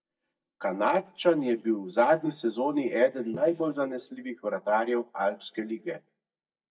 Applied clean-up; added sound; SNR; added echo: neural mask model DeepFilterNet 3.